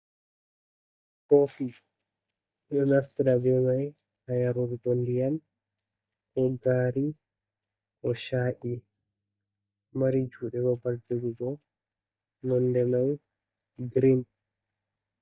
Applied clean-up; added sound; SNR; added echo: neural mask model DeepFilterNet 3.